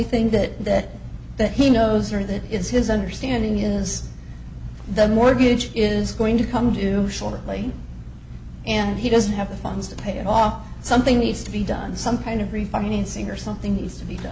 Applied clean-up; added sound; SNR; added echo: none; none; none; none.